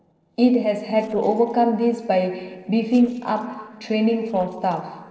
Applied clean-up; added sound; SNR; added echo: neural separator model SepFormer DNS4.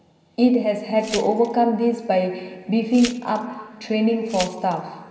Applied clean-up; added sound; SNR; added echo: none; Glass; 15 dB; reverberation time 2.9 s.